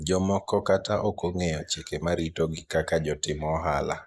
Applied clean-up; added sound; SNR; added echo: neural mask model Resemble Enhance denoiser.